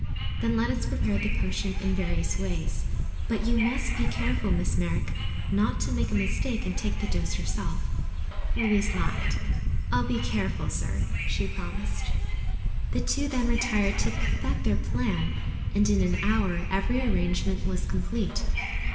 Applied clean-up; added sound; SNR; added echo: none; Subway, metro, underground / Wind; -4 dB; reverberation time 2.2 s.